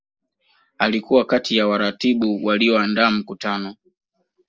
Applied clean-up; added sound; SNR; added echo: neural mask model Resemble Enhance denoiser.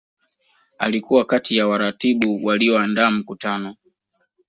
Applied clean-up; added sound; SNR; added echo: neural mask model RNNoise.